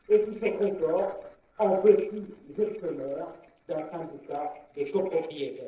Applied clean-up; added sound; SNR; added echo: neural separator model SepFormer DNS4.